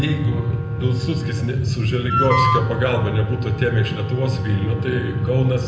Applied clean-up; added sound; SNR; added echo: none; Wind instrument, woodwind instrument; 8 dB; reverberation time 0.8 s.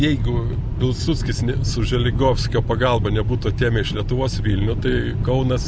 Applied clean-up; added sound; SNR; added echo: none; none; none; none.